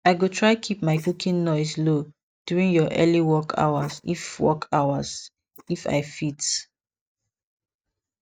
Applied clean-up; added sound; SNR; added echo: neural mask model DeepFilterNet 3.